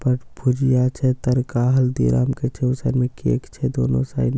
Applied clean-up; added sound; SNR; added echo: none; none; none; none.